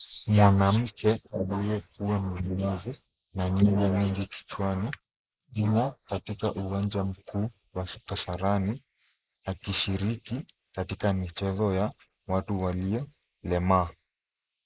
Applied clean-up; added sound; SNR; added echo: neural mask model Resemble Enhance denoiser.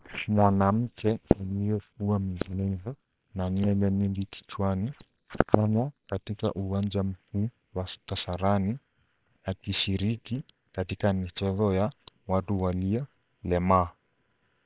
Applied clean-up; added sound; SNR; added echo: neural separator model SepFormer WHAM!.